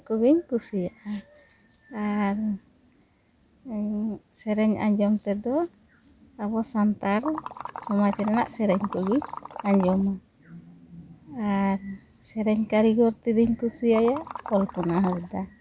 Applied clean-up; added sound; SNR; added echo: none; Liquid; 11 dB; none.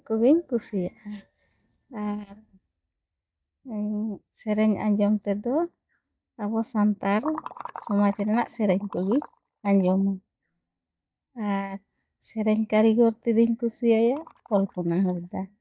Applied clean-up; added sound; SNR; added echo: neural mask model DeepFilterNet 3.